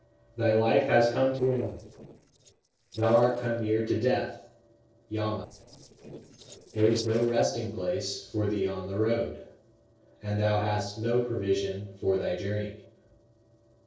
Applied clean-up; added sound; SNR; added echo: neural separator model SepFormer DNS4.